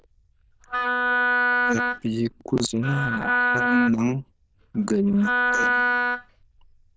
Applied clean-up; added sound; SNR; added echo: neural diffusion model UNIVERSE++.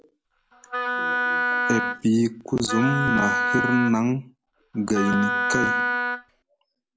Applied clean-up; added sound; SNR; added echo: none; Wind instrument, woodwind instrument; 0 dB; none.